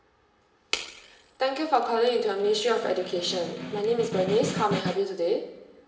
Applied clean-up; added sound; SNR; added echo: none; Snare drum; 8 dB; reverberation time 1.0 s.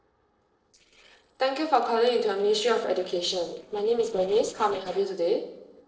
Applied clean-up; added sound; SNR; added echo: neural separator model SepFormer DNS4.